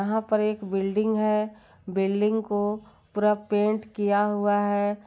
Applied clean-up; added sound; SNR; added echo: none; none; none; none.